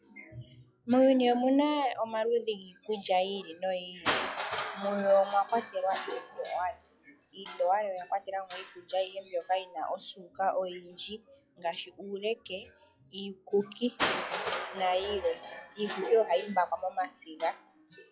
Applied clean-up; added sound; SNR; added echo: classical method log-MMSE.